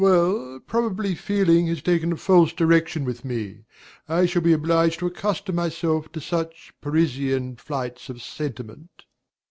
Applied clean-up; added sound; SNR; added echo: none; none; none; none.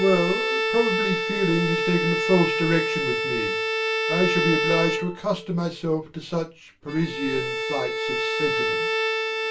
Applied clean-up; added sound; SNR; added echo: none; Bowed string instrument; 0 dB; reverberation time 0.2 s.